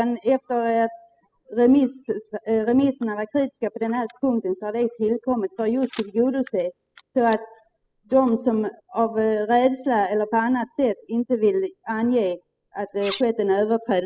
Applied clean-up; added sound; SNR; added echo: classical method spectral subtraction.